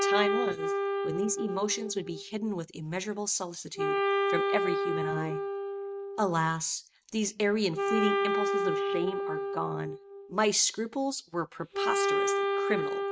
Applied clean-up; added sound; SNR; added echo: neural mask model RNNoise.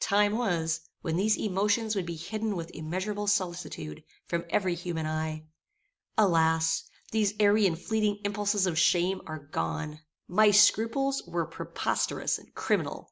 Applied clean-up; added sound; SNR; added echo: none; none; none; none.